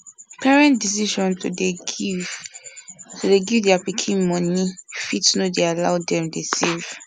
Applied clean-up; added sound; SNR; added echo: none; none; none; none.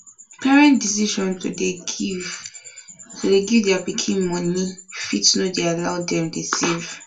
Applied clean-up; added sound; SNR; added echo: none; none; none; reverberation time 0.2 s.